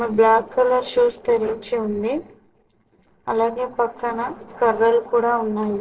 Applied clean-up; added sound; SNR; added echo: neural separator model SepFormer DNS4.